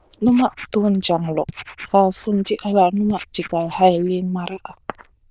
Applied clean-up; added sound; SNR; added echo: neural diffusion model UNIVERSE++.